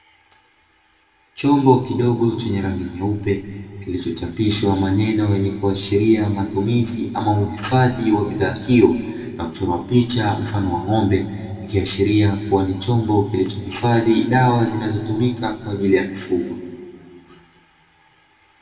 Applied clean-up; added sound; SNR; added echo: none; none; none; reverberation time 2.1 s.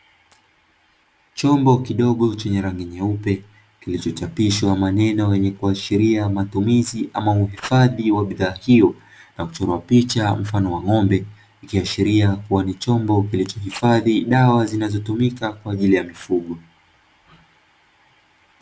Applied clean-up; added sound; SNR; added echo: none; none; none; none.